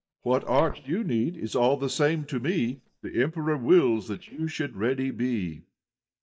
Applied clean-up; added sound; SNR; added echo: neural mask model DeepFilterNet 3.